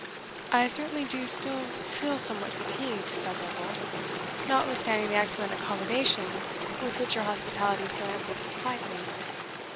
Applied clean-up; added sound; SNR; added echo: none; Stream; 3 dB; none.